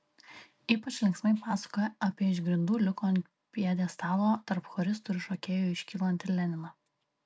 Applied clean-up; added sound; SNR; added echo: none; none; none; none.